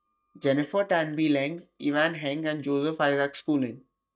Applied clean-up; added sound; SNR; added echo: neural mask model DeepFilterNet 3.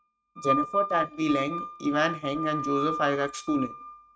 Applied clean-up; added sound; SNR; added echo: neural mask model RNNoise.